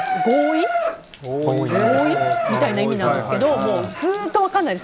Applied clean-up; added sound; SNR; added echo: none; Bathtub (filling or washing) / Water tap, faucet; 5 dB; none.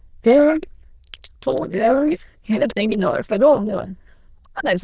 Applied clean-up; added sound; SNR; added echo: neural diffusion model UNIVERSE++.